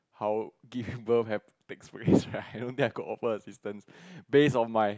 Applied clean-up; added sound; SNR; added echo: none; none; none; none.